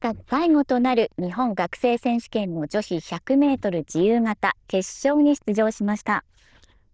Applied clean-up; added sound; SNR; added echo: neural diffusion model UNIVERSE++.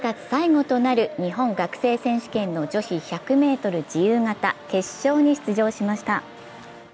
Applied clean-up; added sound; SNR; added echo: none; none; none; none.